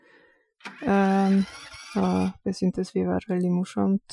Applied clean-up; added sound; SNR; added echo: classical method Wiener filter.